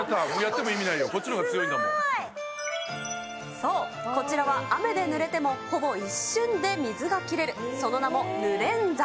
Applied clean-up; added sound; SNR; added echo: none; none; none; none.